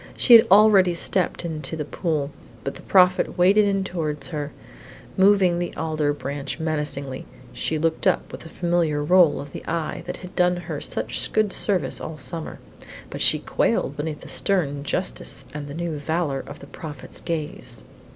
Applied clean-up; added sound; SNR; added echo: none; none; none; none.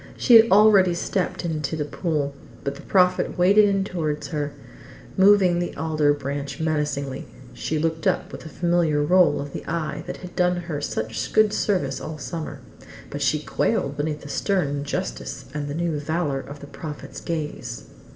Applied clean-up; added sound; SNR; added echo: none; none; none; reverberation time 1.2 s.